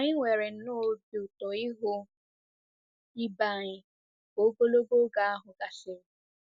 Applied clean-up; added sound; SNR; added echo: none; none; none; none.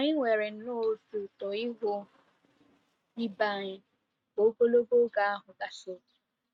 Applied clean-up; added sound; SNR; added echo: neural mask model RNNoise.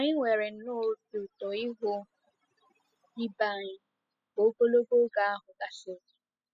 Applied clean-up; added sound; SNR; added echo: classical method spectral subtraction.